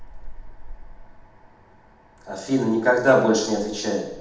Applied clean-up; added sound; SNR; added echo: none; Wind; 15 dB; reverberation time 0.8 s.